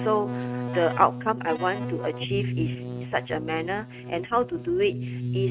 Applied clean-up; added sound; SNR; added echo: neural mask model RNNoise.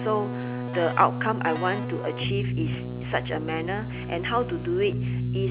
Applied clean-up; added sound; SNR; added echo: none; Keyboard (musical); 2 dB; none.